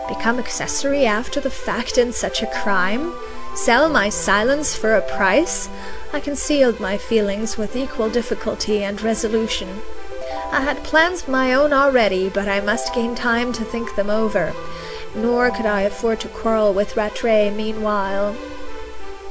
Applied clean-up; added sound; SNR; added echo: none; Keyboard (musical); 13 dB; none.